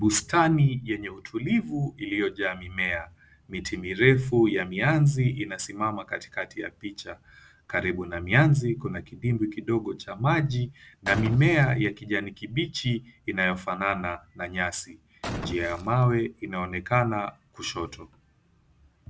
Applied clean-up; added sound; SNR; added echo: none; Boom; 10 dB; none.